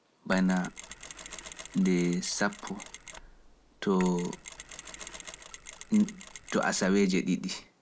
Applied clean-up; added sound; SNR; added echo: none; Mechanisms; 15 dB; none.